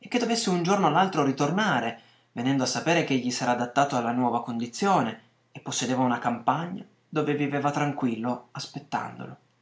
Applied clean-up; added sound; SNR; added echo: none; none; none; none.